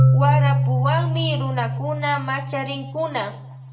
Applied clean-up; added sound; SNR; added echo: none; Marimba, xylophone; -5 dB; reverberation time 0.6 s.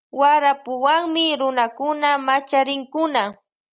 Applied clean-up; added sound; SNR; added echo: none; none; none; none.